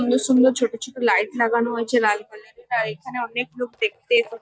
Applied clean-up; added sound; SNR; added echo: neural mask model DeepFilterNet 3.